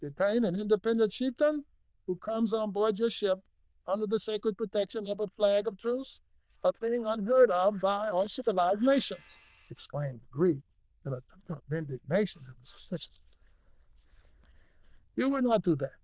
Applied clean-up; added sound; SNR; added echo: neural diffusion model UNIVERSE++.